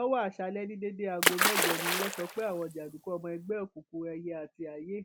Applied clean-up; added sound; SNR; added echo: none; Splash, splatter; -4 dB; none.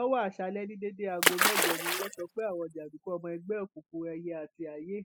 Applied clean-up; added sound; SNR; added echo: classical method spectral subtraction.